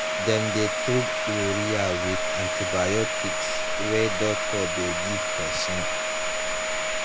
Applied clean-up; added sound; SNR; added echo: none; Domestic sounds, home sounds; -2 dB; none.